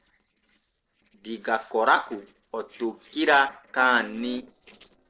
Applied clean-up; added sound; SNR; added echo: neural separator model SepFormer DNS4.